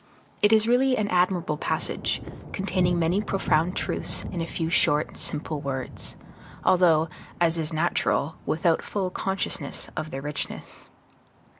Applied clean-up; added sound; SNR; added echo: none; Thunder; 13 dB; none.